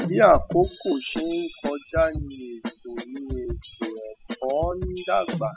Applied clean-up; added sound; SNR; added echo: classical method spectral subtraction.